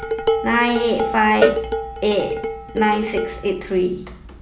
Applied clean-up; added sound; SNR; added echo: none; Dishes, pots, and pans + Cowbell; 3 dB; none.